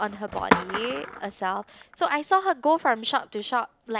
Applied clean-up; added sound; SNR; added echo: none; Skateboard; 6 dB; none.